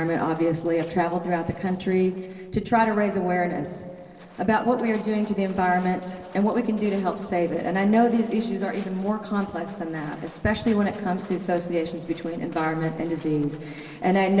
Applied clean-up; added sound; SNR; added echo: neural separator model SepFormer DNS4.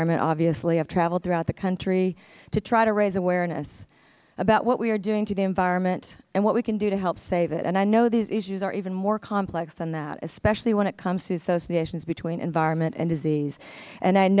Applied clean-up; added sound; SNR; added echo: none; none; none; none.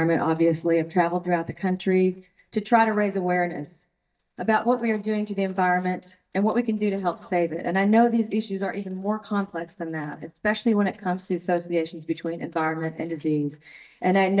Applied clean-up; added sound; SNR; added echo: neural mask model DeepFilterNet 3.